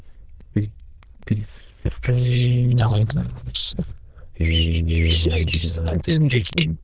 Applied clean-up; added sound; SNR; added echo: neural diffusion model UNIVERSE++.